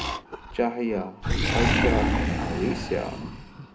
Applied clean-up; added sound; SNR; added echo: none; Animal; -3 dB; reverberation time 0.3 s.